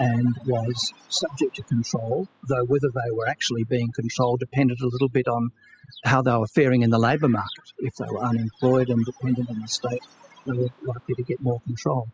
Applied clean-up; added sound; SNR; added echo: classical method spectral subtraction.